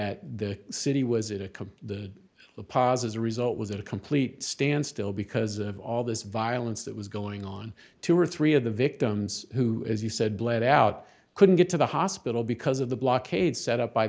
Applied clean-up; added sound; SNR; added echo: none; none; none; none.